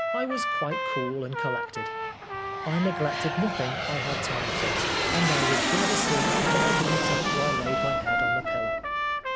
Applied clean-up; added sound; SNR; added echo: none; Trumpet + Aircraft; -5 dB; none.